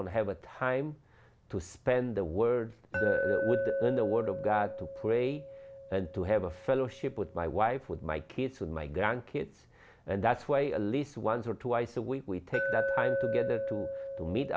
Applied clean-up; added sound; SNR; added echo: none; Glass; 6 dB; none.